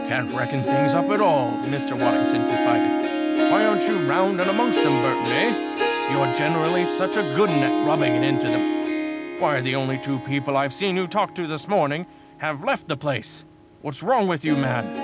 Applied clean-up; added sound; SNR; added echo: none; Harp; 0 dB; none.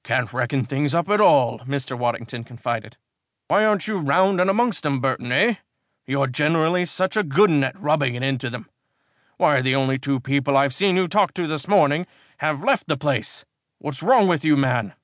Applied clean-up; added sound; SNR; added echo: none; none; none; none.